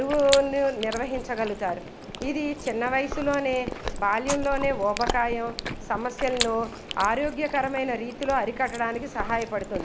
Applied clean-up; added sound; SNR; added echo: none; Chewing, mastication; 9 dB; none.